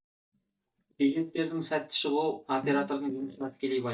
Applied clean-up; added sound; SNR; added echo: neural mask model DeepFilterNet 3.